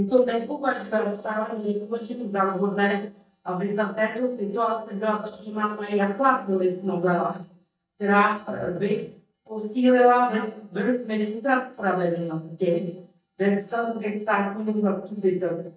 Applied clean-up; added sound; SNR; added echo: neural mask model DeepFilterNet 3.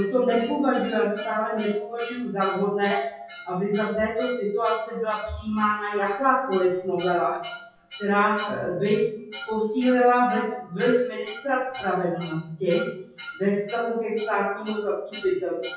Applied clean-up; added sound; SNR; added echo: classical method WPE with log-MMSE.